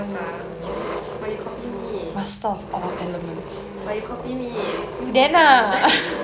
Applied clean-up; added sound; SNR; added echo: none; Engine; 9 dB; none.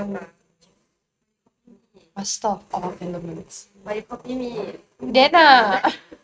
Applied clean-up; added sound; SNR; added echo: neural mask model RNNoise.